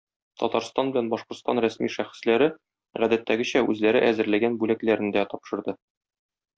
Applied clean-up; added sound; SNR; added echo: none; none; none; none.